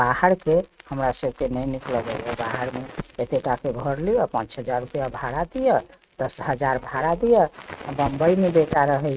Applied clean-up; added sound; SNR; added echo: neural mask model RNNoise.